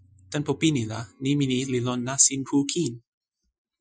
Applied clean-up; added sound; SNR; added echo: classical method Wiener filter.